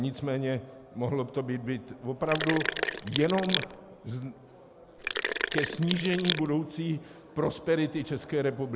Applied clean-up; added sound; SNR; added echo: none; Sink (filling or washing); 0 dB; none.